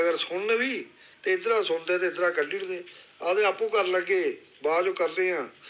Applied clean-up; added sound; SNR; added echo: none; none; none; none.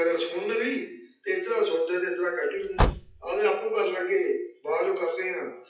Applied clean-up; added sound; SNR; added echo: classical method WPE with log-MMSE.